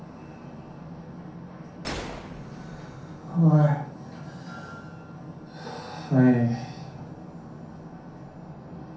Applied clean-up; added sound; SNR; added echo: none; Gunshot, gunfire; 13 dB; reverberation time 0.6 s.